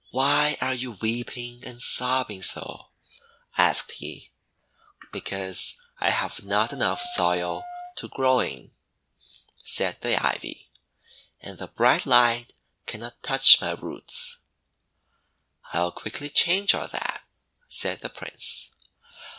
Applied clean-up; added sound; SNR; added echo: none; Wind instrument, woodwind instrument; 15 dB; none.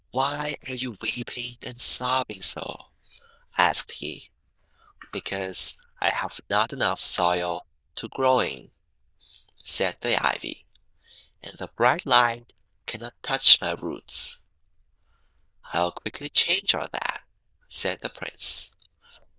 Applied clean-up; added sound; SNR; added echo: neural diffusion model UNIVERSE++.